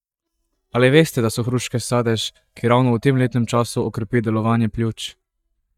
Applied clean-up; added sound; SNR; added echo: neural mask model DeepFilterNet 3.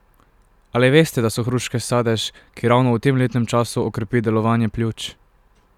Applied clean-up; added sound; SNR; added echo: none; none; none; none.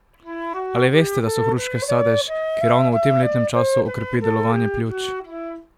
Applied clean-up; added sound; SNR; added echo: none; Wind instrument, woodwind instrument; 1 dB; none.